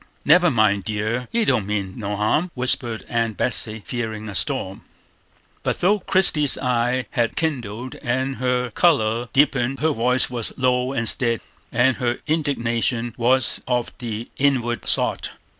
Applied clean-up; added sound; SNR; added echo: none; none; none; none.